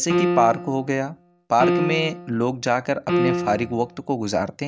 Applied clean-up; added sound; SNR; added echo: none; Piano; 3 dB; none.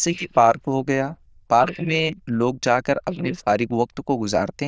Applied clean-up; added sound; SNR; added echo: neural diffusion model UNIVERSE++.